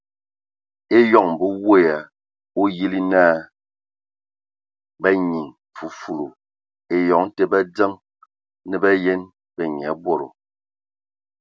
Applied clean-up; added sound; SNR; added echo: none; none; none; none.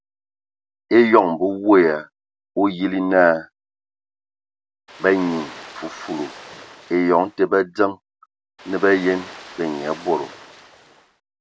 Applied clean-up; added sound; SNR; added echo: none; Ocean; 19 dB; none.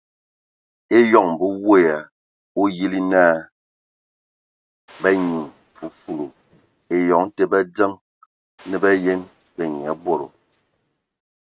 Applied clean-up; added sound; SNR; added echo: neural mask model RNNoise.